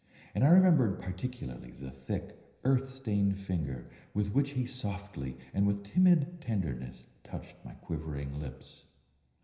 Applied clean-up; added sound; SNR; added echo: none; none; none; reverberation time 0.9 s.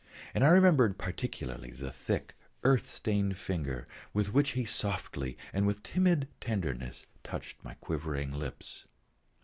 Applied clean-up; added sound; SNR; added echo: none; none; none; none.